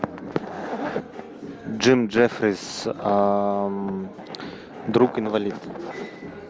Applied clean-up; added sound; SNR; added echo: none; none; none; none.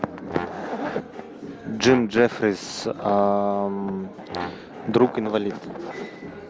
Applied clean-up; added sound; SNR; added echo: none; Brass instrument; 14 dB; none.